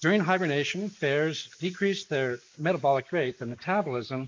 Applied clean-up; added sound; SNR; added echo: neural mask model Resemble Enhance denoiser.